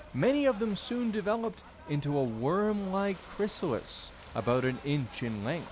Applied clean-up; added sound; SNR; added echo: none; Ocean / Boat, Water vehicle; 18 dB; none.